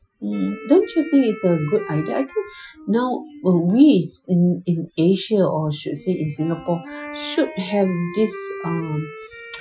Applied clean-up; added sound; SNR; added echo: classical method Wiener filter.